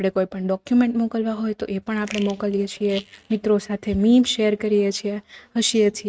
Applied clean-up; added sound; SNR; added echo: neural mask model RNNoise.